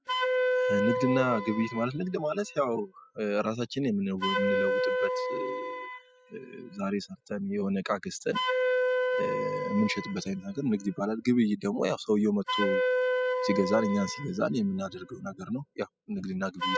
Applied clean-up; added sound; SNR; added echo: classical method spectral subtraction.